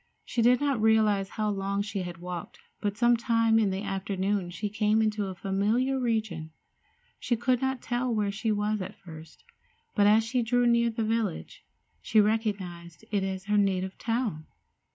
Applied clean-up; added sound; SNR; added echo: none; none; none; none.